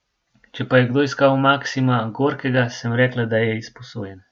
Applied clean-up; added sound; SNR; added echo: none; none; none; none.